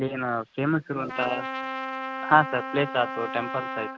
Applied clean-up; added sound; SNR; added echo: none; Trumpet; 7 dB; none.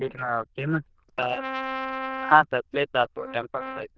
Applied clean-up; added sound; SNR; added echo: neural diffusion model UNIVERSE++.